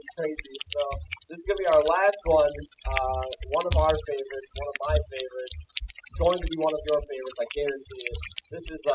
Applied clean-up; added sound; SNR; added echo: classical method spectral subtraction.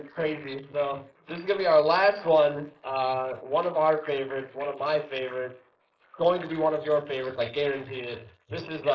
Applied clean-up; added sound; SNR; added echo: neural mask model Resemble Enhance denoiser.